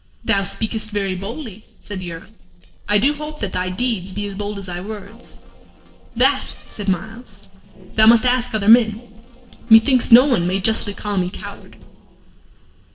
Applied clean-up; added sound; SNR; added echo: neural separator model SepFormer DNS4.